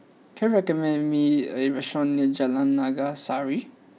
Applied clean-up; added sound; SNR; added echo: none; none; none; none.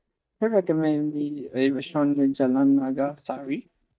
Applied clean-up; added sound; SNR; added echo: neural mask model DeepFilterNet 3.